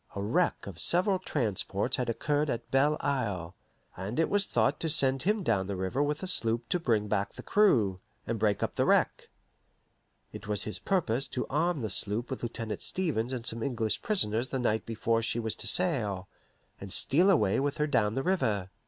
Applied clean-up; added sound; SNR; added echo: none; none; none; none.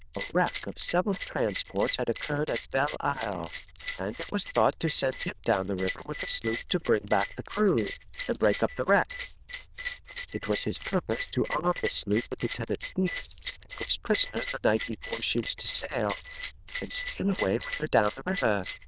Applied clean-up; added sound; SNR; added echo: neural diffusion model UNIVERSE++.